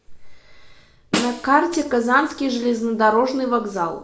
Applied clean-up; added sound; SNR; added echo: none; Snare drum; 10 dB; reverberation time 0.9 s.